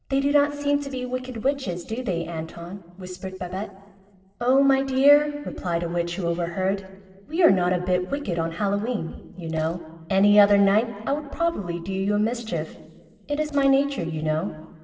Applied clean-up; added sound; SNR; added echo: neural separator model SepFormer DNS4.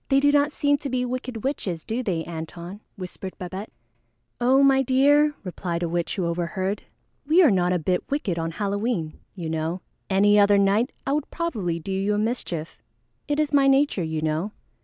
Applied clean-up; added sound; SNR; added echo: none; none; none; none.